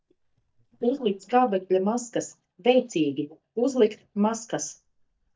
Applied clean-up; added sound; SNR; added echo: neural mask model DeepFilterNet 3.